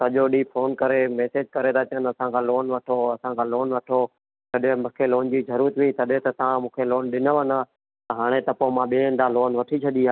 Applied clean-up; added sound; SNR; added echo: none; none; none; none.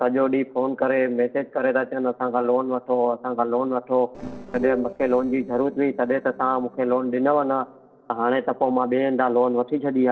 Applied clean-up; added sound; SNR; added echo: neural separator model SepFormer DNS4.